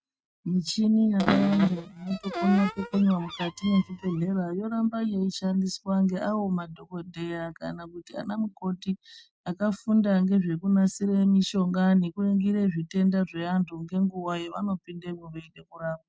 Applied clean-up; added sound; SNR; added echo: neural mask model RNNoise.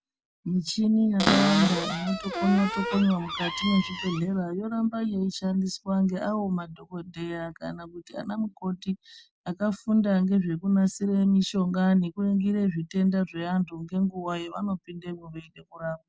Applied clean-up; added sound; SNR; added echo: none; Cupboard open or close; 3 dB; none.